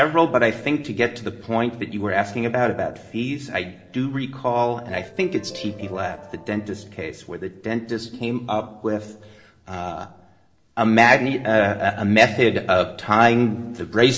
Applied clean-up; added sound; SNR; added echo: neural separator model SepFormer DNS4.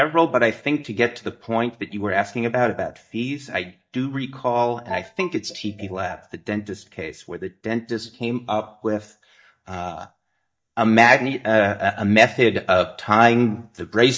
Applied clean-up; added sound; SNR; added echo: neural mask model DeepFilterNet 3.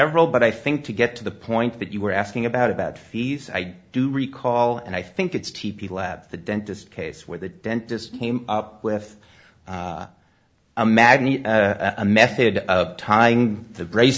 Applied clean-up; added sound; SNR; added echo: none; none; none; none.